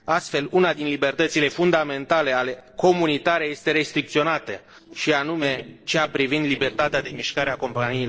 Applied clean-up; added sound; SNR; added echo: neural separator model SepFormer DNS4.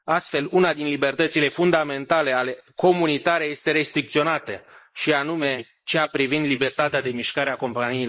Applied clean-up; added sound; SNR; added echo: neural mask model Resemble Enhance denoiser.